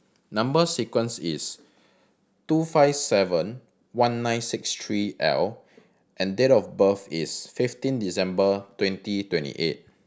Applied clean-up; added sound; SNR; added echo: none; none; none; none.